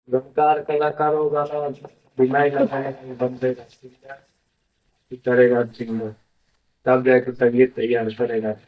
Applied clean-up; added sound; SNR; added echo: neural mask model DeepFilterNet 3.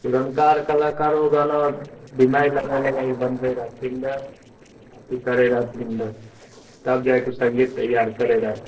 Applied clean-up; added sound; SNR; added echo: neural separator model SepFormer DNS4.